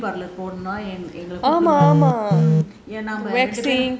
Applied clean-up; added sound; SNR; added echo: none; none; none; none.